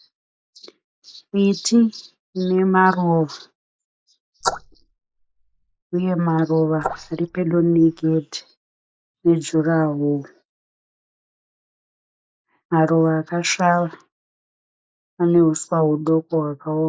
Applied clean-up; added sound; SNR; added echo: neural mask model Resemble Enhance denoiser.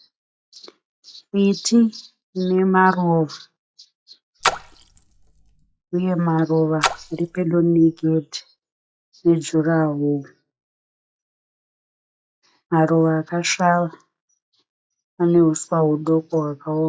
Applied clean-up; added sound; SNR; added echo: classical method log-MMSE.